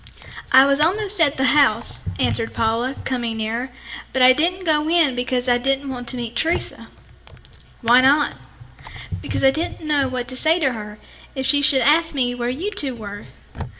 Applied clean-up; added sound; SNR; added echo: none; Drawer open or close; 13 dB; reverberation time 1.0 s.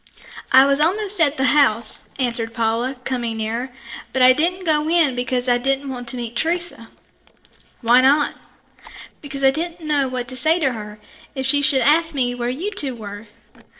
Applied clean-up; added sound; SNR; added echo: neural separator model SepFormer DNS4.